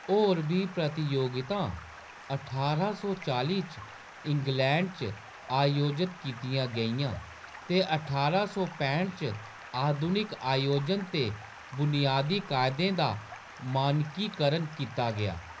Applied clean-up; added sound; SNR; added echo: none; Stream; 17 dB; reverberation time 0.4 s.